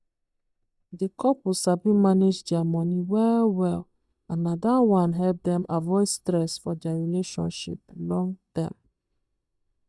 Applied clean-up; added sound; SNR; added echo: neural mask model DeepFilterNet 3.